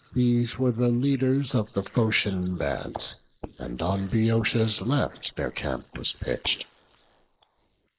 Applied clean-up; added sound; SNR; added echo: neural mask model Resemble Enhance denoiser.